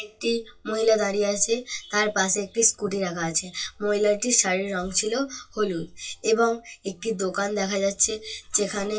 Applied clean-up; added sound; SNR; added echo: classical method WPE with log-MMSE.